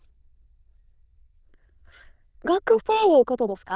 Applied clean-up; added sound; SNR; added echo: neural diffusion model UNIVERSE++.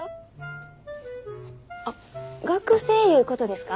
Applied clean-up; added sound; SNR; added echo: none; none; none; none.